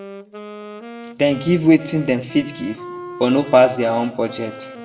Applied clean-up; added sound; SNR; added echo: none; Wind instrument, woodwind instrument; 16 dB; reverberation time 1.1 s.